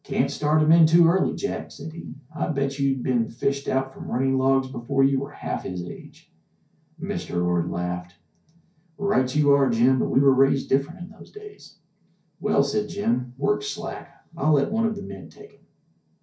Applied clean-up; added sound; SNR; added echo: none; none; none; reverberation time 0.3 s.